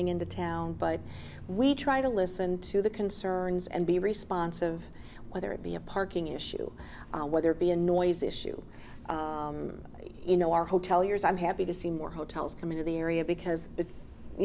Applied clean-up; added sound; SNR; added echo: none; none; none; none.